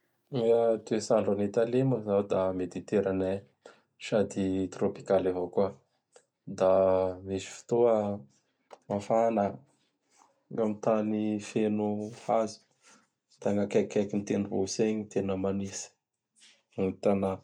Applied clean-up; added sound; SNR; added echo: none; none; none; none.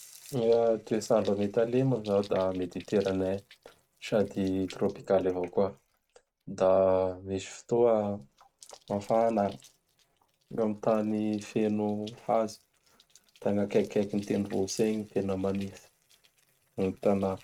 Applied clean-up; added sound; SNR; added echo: neural mask model RNNoise.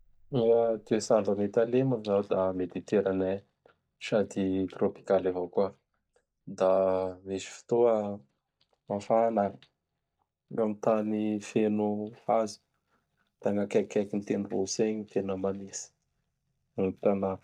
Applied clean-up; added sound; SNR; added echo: neural mask model DeepFilterNet 3.